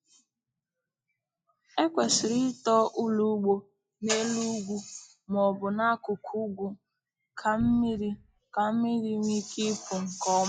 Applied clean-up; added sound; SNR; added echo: classical method log-MMSE.